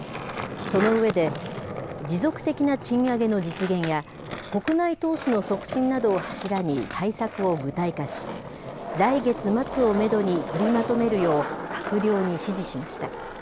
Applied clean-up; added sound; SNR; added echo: none; Skateboard; 8 dB; none.